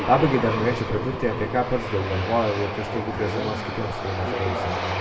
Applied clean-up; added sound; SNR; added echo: none; Aircraft; 6 dB; reverberation time 1.2 s.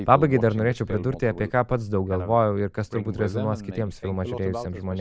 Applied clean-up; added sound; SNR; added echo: none; none; none; none.